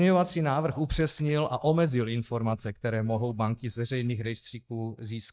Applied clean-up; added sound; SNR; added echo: neural mask model DeepFilterNet 3.